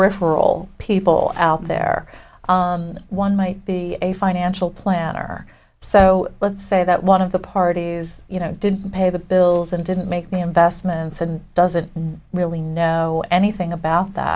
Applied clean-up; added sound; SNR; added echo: none; none; none; none.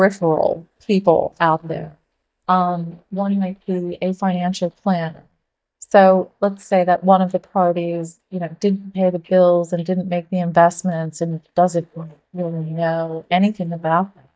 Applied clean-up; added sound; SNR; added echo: neural mask model DeepFilterNet 3.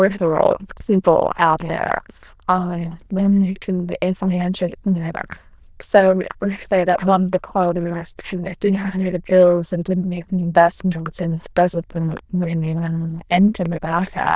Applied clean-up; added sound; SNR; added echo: neural diffusion model UNIVERSE++.